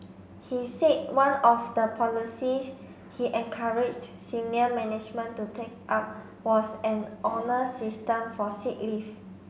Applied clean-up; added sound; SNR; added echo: none; none; none; none.